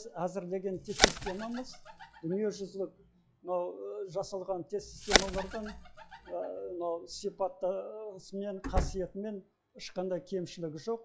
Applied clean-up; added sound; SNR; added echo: classical method log-MMSE.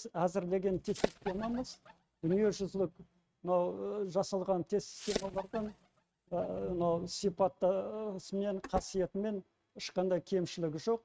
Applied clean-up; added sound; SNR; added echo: neural mask model RNNoise.